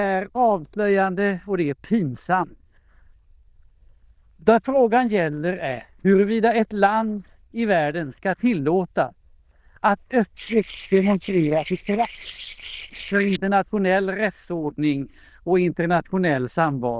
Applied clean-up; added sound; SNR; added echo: neural diffusion model UNIVERSE++.